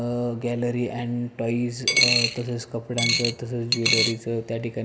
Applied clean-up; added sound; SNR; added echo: none; Coin (dropping); -2 dB; none.